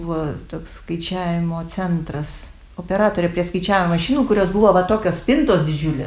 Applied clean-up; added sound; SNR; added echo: none; none; none; none.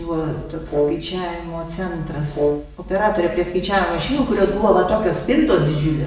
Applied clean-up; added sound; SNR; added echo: none; Brass instrument; 5 dB; reverberation time 0.9 s.